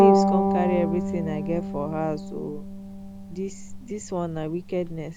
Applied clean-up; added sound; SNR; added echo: none; Bowed string instrument; -4 dB; none.